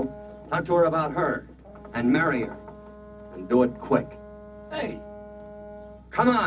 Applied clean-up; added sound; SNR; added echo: none; Brass instrument; 18 dB; reverberation time 0.4 s.